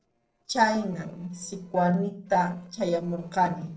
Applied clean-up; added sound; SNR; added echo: neural separator model SepFormer DNS4.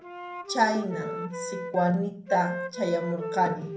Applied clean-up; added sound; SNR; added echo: none; Wind instrument, woodwind instrument; 7 dB; reverberation time 0.6 s.